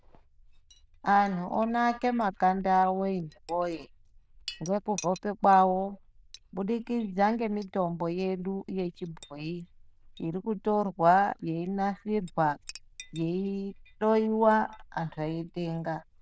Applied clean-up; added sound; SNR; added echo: neural diffusion model UNIVERSE++.